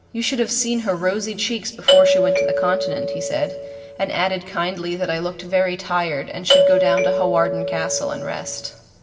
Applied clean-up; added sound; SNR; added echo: none; Doorbell; -4 dB; reverberation time 1.3 s.